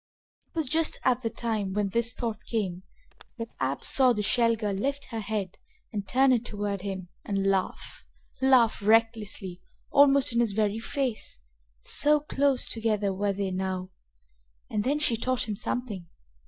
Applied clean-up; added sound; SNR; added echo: neural mask model DeepFilterNet 3.